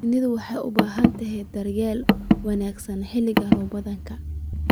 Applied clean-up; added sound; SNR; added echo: none; Car; -2 dB; none.